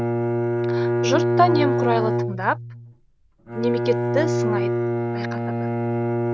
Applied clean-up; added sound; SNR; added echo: none; Bowed string instrument; -4 dB; none.